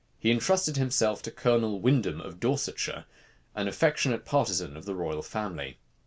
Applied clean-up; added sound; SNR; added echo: none; none; none; none.